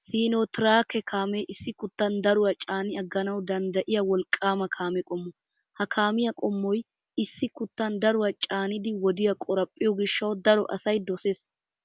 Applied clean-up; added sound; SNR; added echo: none; none; none; none.